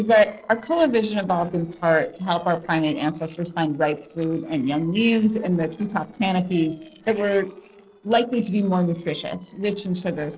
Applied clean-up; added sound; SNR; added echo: neural separator model SepFormer DNS4.